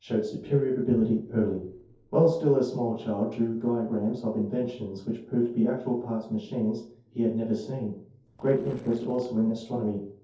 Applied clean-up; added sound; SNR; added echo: neural separator model SepFormer DNS4.